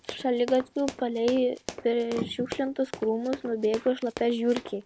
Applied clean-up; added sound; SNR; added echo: none; Run; 13 dB; none.